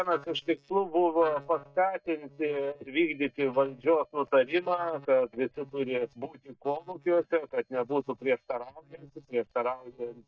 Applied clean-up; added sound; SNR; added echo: neural mask model DeepFilterNet 3.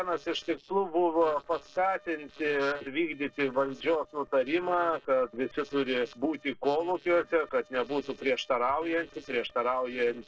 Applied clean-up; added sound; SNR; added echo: neural separator model SepFormer DNS4.